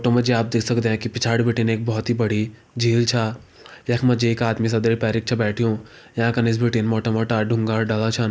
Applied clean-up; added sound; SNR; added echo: none; none; none; none.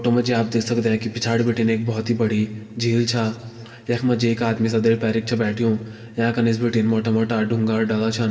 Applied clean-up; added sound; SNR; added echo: none; none; none; reverberation time 1.7 s.